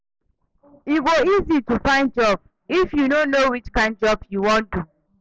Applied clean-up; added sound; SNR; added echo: none; none; none; none.